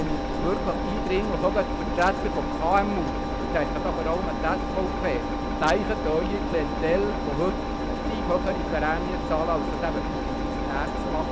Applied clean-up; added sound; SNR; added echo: none; Engine; -1 dB; none.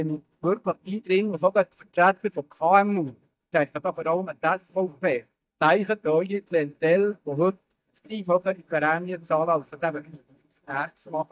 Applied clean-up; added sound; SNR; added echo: neural mask model DeepFilterNet 3.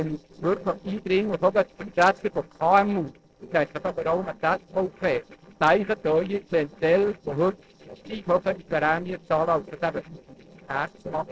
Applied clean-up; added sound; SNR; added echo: neural separator model SepFormer DNS4.